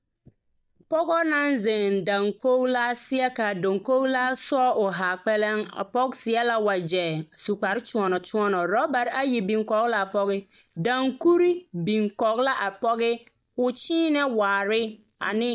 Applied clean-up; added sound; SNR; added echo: neural mask model DeepFilterNet 3.